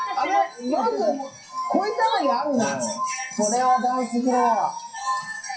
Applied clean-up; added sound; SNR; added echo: classical method WPE with log-MMSE.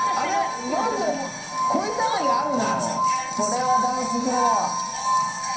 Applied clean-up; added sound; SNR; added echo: none; Glass; 2 dB; reverberation time 0.6 s.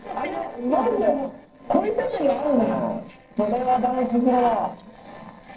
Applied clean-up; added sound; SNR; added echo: neural separator model SepFormer DNS4.